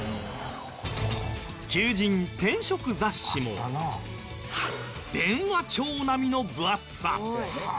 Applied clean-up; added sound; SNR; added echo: none; none; none; none.